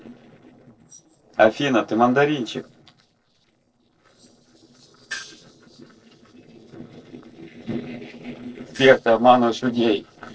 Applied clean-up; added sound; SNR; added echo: neural separator model SepFormer DNS4.